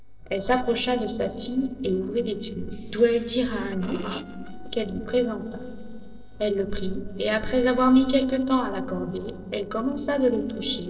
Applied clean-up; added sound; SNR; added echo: neural separator model SepFormer DNS4.